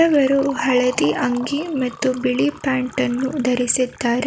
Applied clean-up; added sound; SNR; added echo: none; Liquid; 17 dB; none.